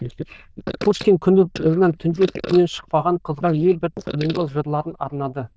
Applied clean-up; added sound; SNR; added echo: neural diffusion model UNIVERSE++.